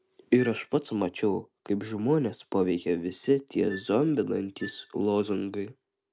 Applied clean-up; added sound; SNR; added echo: none; Wind instrument, woodwind instrument; 19 dB; none.